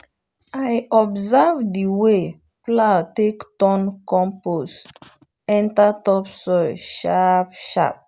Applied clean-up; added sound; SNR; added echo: none; none; none; none.